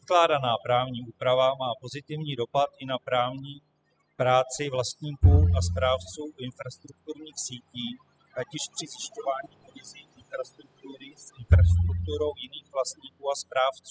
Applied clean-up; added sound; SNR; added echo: classical method spectral subtraction.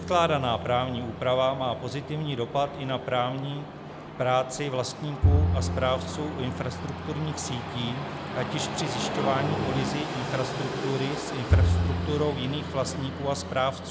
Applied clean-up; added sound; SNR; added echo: none; Bowed string instrument + Train; 1 dB; none.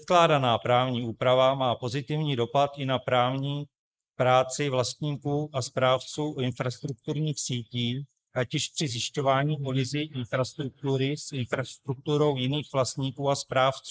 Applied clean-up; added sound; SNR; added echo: neural mask model Resemble Enhance denoiser.